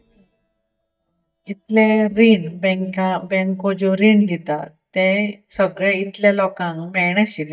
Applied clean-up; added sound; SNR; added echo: neural mask model DeepFilterNet 3.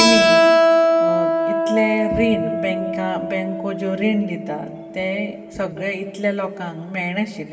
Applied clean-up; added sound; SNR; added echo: none; Keyboard (musical); -3 dB; reverberation time 1.7 s.